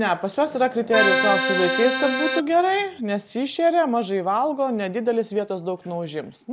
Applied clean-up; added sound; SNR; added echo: none; Accordion; -2 dB; none.